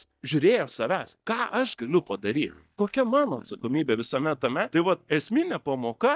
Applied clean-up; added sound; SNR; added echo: neural mask model DeepFilterNet 3.